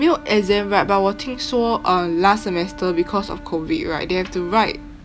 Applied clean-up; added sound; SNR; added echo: none; Wind instrument, woodwind instrument; 18 dB; none.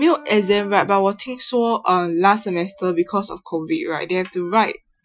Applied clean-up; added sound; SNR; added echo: classical method Wiener filter.